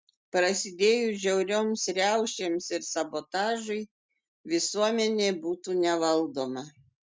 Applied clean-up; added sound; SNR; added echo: none; none; none; none.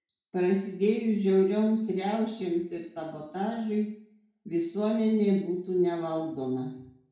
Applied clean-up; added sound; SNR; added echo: none; none; none; reverberation time 0.6 s.